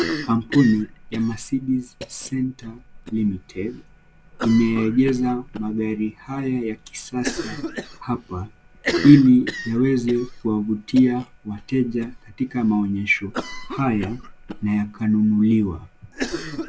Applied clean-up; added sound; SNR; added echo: none; Cough; 11 dB; none.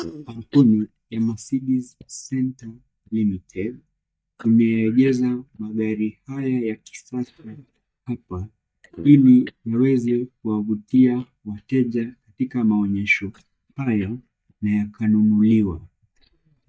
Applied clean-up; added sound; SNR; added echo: neural mask model DeepFilterNet 3.